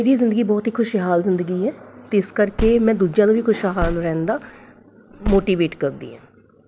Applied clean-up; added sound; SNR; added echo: none; Car; 10 dB; none.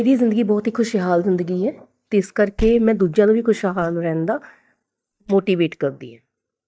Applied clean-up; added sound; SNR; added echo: neural mask model DeepFilterNet 3.